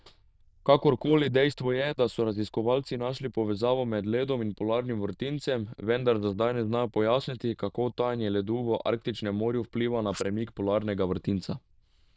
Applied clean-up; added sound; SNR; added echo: neural diffusion model UNIVERSE++.